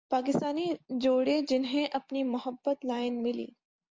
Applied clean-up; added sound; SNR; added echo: none; none; none; none.